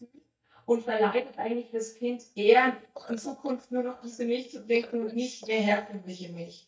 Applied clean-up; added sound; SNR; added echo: neural mask model DeepFilterNet 3.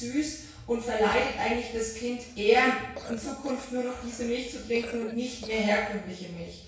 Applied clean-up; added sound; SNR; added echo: none; Cough; 17 dB; reverberation time 0.6 s.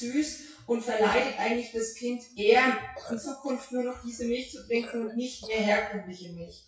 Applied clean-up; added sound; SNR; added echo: classical method WPE with log-MMSE.